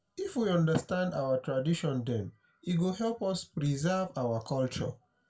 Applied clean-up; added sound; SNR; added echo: none; none; none; reverberation time 0.2 s.